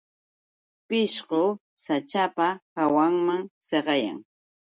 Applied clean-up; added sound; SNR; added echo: none; none; none; none.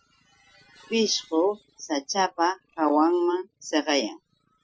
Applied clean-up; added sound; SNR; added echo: classical method Wiener filter.